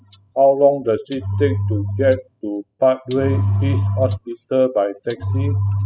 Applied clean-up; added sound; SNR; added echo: classical method spectral subtraction.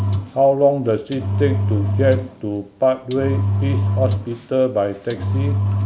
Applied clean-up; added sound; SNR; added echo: none; Engine; 1 dB; none.